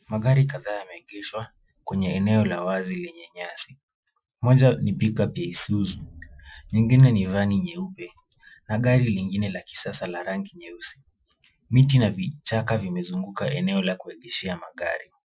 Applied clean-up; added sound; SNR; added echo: classical method Wiener filter.